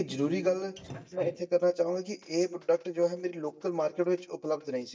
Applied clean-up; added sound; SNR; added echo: neural mask model DeepFilterNet 3.